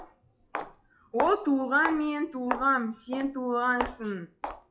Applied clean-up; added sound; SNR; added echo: classical method WPE with log-MMSE.